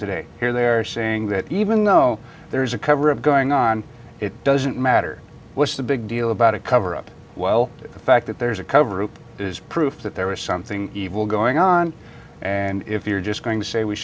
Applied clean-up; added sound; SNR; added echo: none; none; none; none.